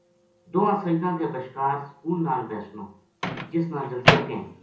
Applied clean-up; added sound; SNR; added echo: none; Microwave oven; 2 dB; reverberation time 0.6 s.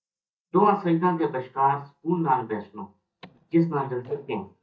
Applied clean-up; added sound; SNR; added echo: neural mask model DeepFilterNet 3.